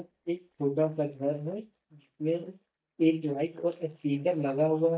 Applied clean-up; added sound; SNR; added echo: neural mask model DeepFilterNet 3.